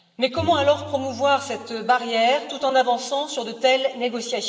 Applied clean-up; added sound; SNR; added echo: none; Bowed string instrument; 19 dB; reverberation time 1.9 s.